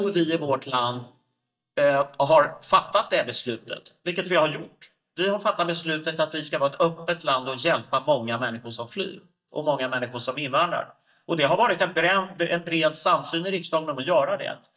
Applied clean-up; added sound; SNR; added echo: neural mask model DeepFilterNet 3.